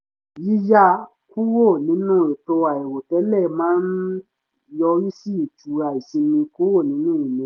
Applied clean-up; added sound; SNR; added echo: none; none; none; none.